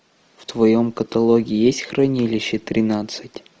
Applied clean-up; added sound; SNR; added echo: none; none; none; none.